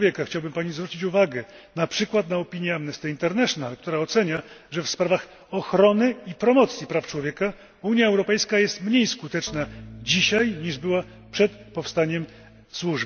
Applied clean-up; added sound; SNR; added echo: none; Organ; 20 dB; none.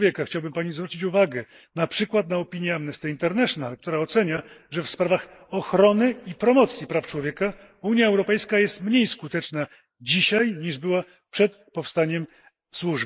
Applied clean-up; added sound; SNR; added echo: neural mask model Resemble Enhance denoiser.